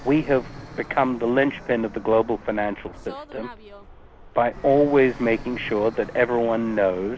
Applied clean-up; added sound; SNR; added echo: none; Fixed-wing aircraft, airplane; 17 dB; none.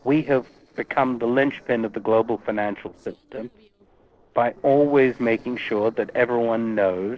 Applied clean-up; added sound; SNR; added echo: neural separator model SepFormer DNS4.